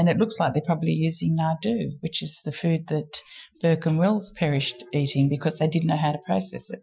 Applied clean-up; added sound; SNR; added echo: classical method Wiener filter.